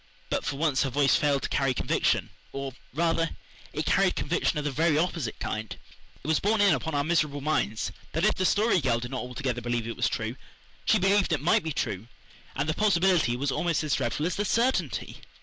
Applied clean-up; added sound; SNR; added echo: none; none; none; none.